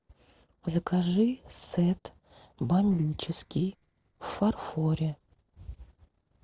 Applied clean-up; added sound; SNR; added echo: neural separator model SepFormer DNS4.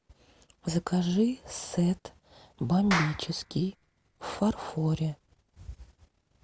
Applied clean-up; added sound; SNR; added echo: none; Clapping; 8 dB; none.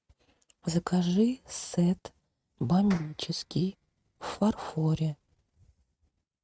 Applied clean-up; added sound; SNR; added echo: neural mask model RNNoise.